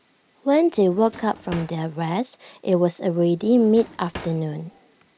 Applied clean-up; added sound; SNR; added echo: none; Drawer open or close; 19 dB; none.